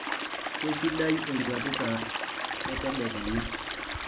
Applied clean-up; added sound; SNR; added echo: none; Stream; 1 dB; none.